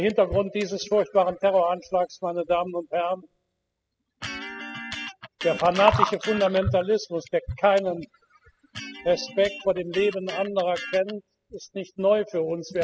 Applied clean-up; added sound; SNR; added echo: classical method spectral subtraction.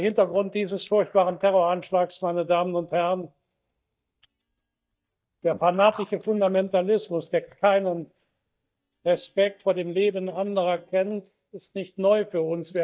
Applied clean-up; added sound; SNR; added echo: neural mask model DeepFilterNet 3.